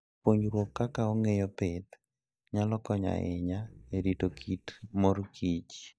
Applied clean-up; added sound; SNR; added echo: neural mask model DeepFilterNet 3.